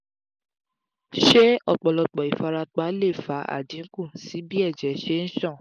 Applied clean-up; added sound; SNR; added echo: none; none; none; none.